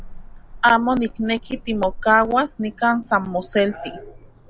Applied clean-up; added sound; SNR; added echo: none; Cricket / Motor vehicle (road); 17 dB; none.